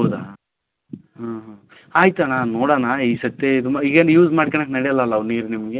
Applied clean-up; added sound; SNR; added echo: none; none; none; none.